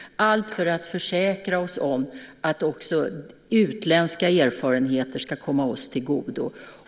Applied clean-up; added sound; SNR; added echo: none; none; none; none.